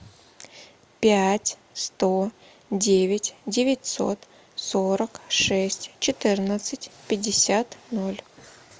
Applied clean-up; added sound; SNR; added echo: none; none; none; none.